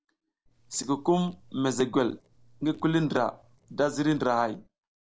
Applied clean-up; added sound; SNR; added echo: neural separator model SepFormer DNS4.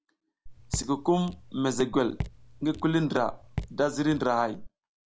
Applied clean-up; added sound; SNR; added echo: none; Raindrop / Drip; 11 dB; none.